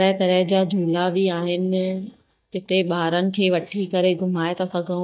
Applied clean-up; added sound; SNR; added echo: neural mask model DeepFilterNet 3.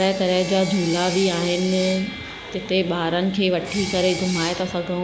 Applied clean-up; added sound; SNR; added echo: none; Sawing; 11 dB; none.